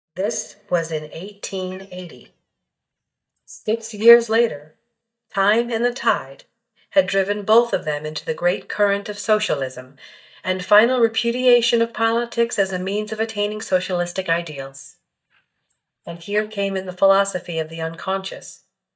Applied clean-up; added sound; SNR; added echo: neural mask model DeepFilterNet 3.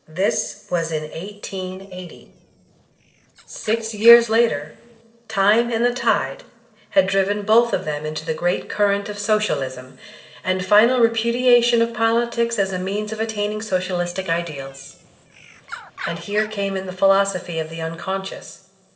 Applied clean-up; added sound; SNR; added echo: neural separator model SepFormer DNS4.